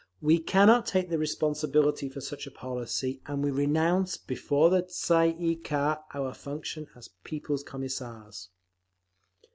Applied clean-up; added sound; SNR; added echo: none; none; none; none.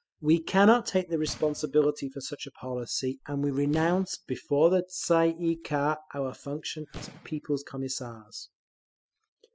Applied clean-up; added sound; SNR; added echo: classical method spectral subtraction.